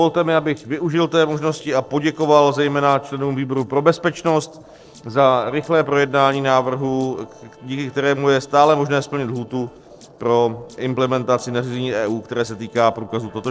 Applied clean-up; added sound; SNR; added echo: neural separator model SepFormer DNS4.